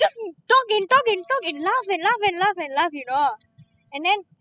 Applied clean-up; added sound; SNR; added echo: classical method spectral subtraction.